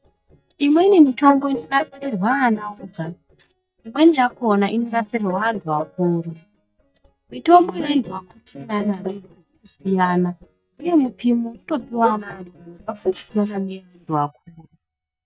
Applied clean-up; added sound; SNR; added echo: neural mask model DeepFilterNet 3.